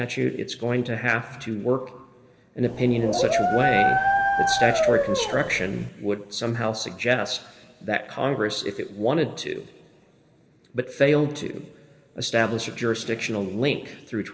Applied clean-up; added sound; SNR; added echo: none; Dog; -3 dB; reverberation time 2.0 s.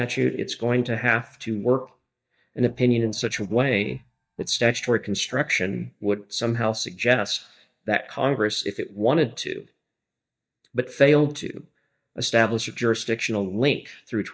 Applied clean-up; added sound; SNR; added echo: neural mask model DeepFilterNet 3.